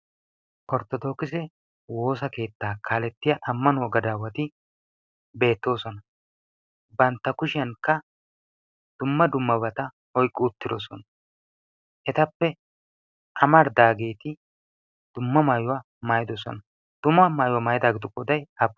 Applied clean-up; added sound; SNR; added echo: none; none; none; none.